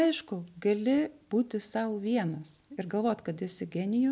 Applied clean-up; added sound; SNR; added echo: none; none; none; none.